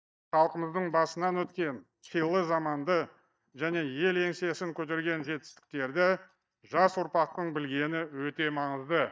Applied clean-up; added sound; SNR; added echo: neural mask model DeepFilterNet 3.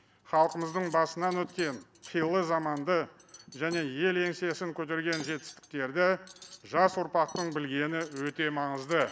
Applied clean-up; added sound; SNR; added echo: none; Cutlery, silverware; 19 dB; none.